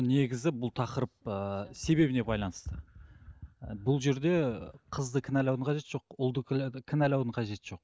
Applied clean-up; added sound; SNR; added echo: none; none; none; none.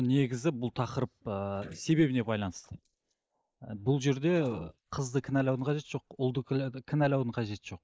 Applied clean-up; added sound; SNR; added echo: neural mask model Resemble Enhance denoiser.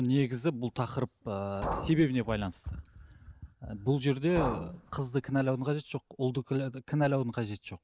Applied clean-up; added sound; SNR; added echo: none; Liquid; 10 dB; none.